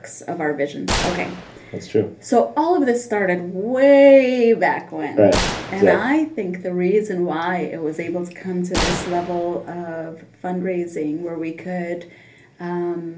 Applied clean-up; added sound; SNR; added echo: none; Gunshot, gunfire; 11 dB; reverberation time 0.3 s.